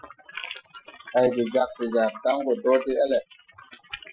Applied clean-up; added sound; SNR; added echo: classical method Wiener filter.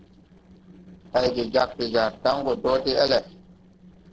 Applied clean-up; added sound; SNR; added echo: neural separator model SepFormer DNS4.